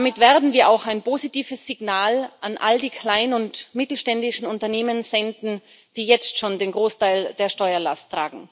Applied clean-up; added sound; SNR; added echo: none; none; none; none.